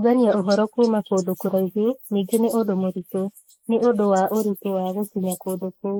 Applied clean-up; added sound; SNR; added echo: neural mask model Resemble Enhance denoiser.